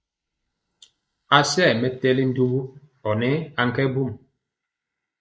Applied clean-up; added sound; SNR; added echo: neural mask model Resemble Enhance denoiser.